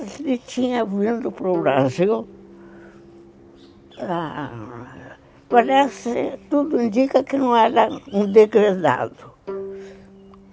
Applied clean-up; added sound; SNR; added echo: none; Bowed string instrument; 19 dB; none.